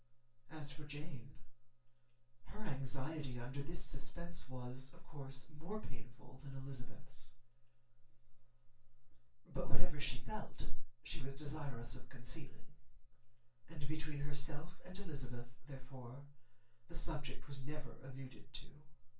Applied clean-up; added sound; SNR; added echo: none; none; none; reverberation time 0.2 s.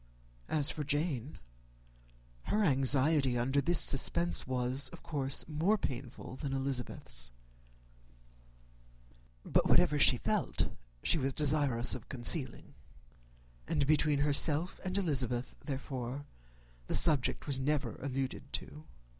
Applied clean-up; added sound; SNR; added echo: none; none; none; none.